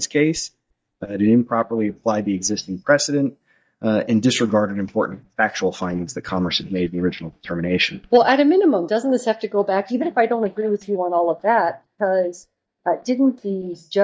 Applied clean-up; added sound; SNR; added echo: neural mask model DeepFilterNet 3.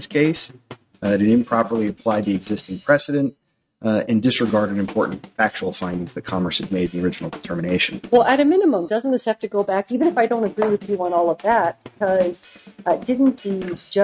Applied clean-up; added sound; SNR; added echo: neural mask model RNNoise.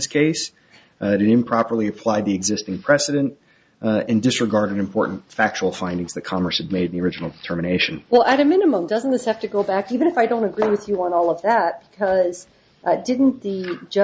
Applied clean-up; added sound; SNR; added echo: none; none; none; none.